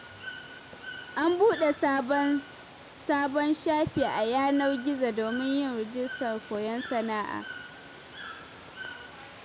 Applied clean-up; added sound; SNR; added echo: none; Water / Bird; 13 dB; none.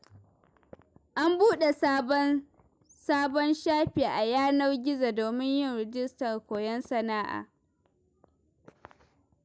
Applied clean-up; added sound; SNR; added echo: none; none; none; none.